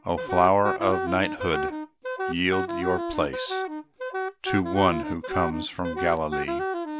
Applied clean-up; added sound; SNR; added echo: none; Wind instrument, woodwind instrument; 4 dB; none.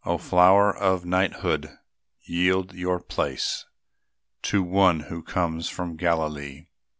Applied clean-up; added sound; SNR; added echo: none; none; none; none.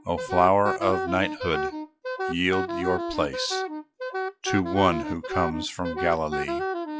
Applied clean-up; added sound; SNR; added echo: classical method log-MMSE.